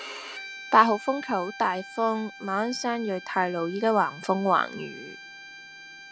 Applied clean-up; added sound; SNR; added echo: none; Bowed string instrument; 16 dB; none.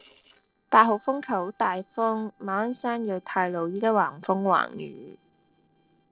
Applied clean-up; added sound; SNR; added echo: neural separator model SepFormer DNS4.